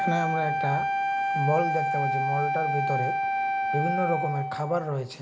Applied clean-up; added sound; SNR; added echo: none; Wind instrument, woodwind instrument; -3 dB; none.